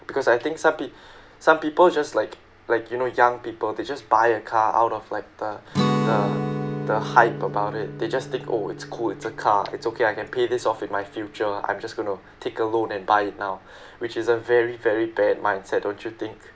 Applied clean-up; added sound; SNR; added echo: none; Guitar; 10 dB; none.